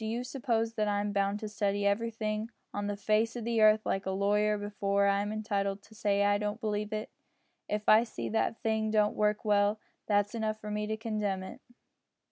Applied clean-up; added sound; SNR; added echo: none; none; none; none.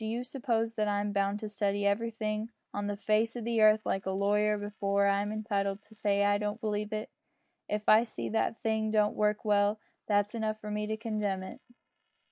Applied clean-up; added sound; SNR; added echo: neural mask model Resemble Enhance denoiser.